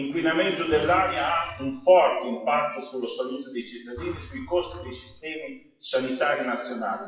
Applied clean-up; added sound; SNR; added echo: classical method WPE with log-MMSE.